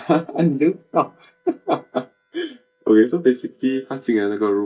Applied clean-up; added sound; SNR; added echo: neural mask model DeepFilterNet 3.